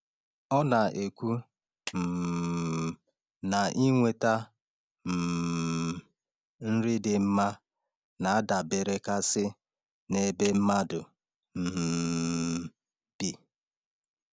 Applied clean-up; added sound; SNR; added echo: none; Clapping; 17 dB; none.